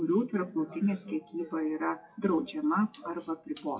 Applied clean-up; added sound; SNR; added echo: classical method WPE with log-MMSE.